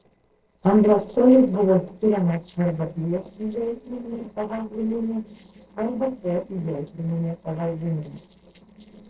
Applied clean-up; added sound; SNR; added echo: neural separator model SepFormer DNS4.